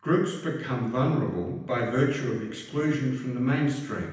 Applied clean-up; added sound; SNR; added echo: none; none; none; reverberation time 0.9 s.